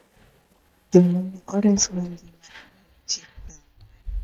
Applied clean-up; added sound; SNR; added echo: neural mask model DeepFilterNet 3.